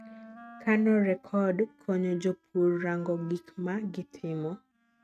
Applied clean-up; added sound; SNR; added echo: neural mask model RNNoise.